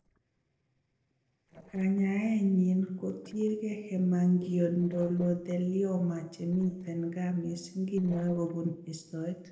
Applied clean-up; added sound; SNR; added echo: neural separator model SepFormer DNS4.